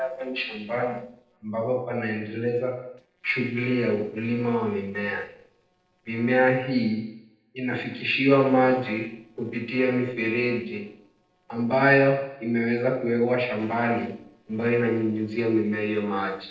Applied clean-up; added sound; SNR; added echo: neural separator model SepFormer DNS4.